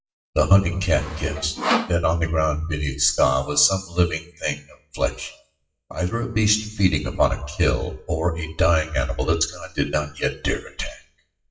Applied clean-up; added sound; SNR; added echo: classical method WPE with log-MMSE.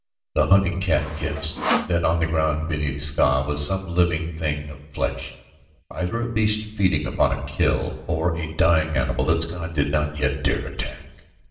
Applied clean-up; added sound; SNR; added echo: none; Sawing; 6 dB; reverberation time 1.0 s.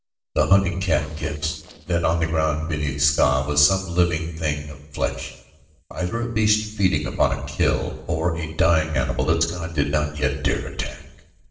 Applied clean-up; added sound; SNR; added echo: neural separator model SepFormer DNS4.